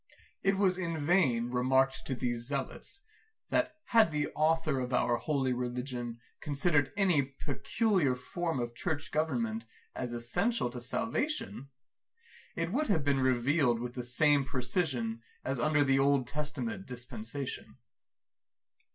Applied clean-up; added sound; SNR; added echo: none; none; none; reverberation time 0.1 s.